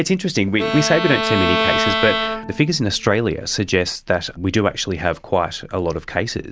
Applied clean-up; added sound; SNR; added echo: none; Bowed string instrument; 3 dB; none.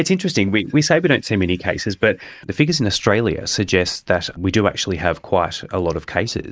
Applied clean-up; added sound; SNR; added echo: neural mask model Resemble Enhance denoiser.